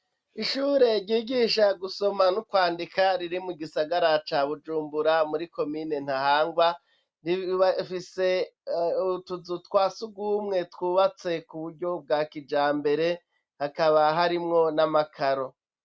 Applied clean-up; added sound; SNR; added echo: none; none; none; none.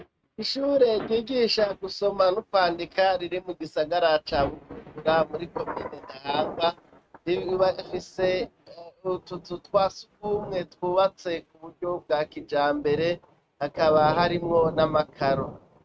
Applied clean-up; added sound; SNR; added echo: neural mask model RNNoise.